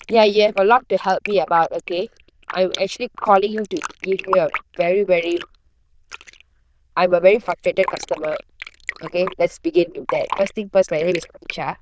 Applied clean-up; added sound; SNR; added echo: neural diffusion model UNIVERSE++.